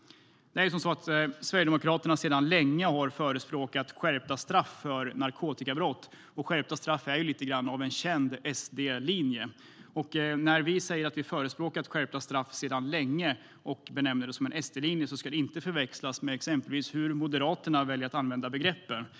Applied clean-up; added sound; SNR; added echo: none; none; none; none.